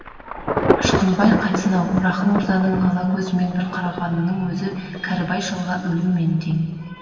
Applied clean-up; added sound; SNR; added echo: none; Thunder / Traffic noise, roadway noise / Rain / Insect; 6 dB; reverberation time 2.6 s.